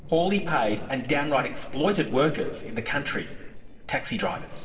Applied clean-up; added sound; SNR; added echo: neural separator model SepFormer DNS4.